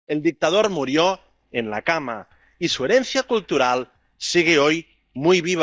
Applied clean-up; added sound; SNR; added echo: neural mask model DeepFilterNet 3.